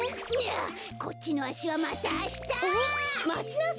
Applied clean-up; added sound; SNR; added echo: none; none; none; none.